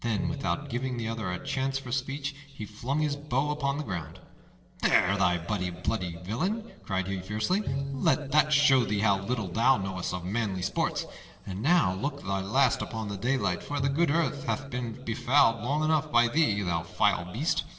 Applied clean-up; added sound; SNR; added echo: neural separator model SepFormer DNS4.